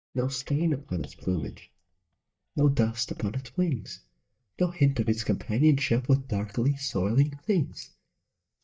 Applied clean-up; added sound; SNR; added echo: neural mask model DeepFilterNet 3.